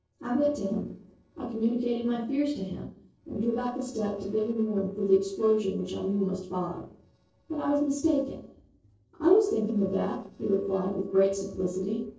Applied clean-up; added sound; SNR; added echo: neural separator model SepFormer DNS4.